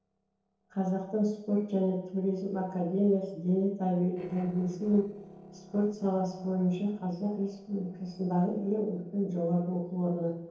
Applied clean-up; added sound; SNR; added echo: neural separator model SepFormer DNS4.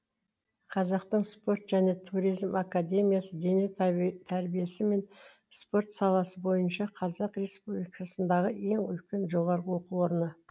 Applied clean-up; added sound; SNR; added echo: none; none; none; none.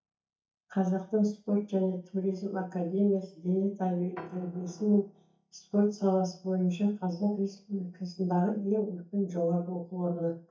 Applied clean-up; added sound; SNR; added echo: neural mask model DeepFilterNet 3.